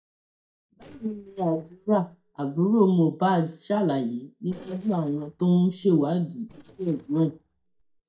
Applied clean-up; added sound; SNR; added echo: neural mask model DeepFilterNet 3.